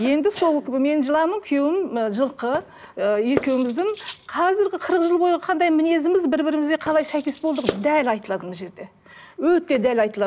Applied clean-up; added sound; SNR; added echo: none; Cutlery, silverware + Fireworks; 14 dB; none.